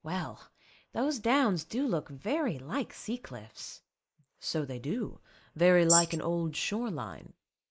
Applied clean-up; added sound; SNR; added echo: neural mask model Resemble Enhance denoiser.